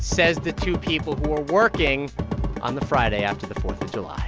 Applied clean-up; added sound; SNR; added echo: none; Drum / Drum kit; 7 dB; none.